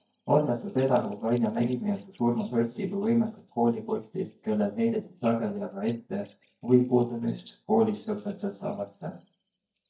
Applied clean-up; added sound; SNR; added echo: neural mask model DeepFilterNet 3.